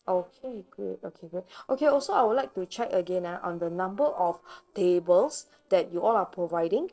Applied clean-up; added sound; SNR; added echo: neural separator model SepFormer DNS4.